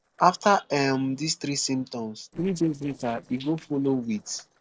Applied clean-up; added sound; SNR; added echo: neural separator model SepFormer DNS4.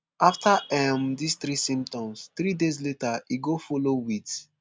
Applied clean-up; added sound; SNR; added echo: none; none; none; none.